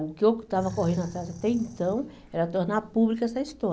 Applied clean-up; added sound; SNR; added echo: none; Animal; 16 dB; none.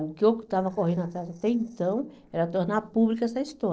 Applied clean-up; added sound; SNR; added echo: neural separator model SepFormer DNS4.